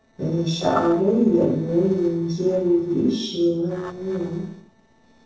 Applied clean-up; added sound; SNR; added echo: neural separator model SepFormer DNS4.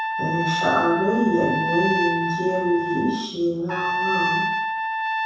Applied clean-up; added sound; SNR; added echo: none; Trumpet; 1 dB; reverberation time 0.7 s.